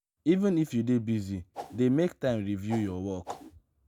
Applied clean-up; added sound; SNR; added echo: none; Whoosh, swoosh, swish; 13 dB; none.